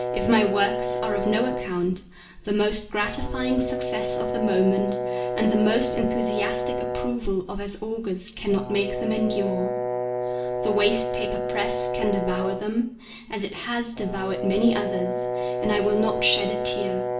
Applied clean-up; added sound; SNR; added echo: none; Brass instrument; 3 dB; reverberation time 0.6 s.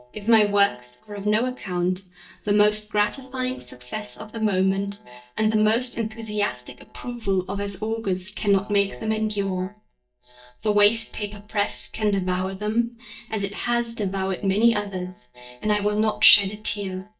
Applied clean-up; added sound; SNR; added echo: neural mask model DeepFilterNet 3.